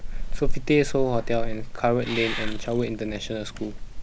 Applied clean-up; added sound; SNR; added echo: none; Meow / Purr; 0 dB; none.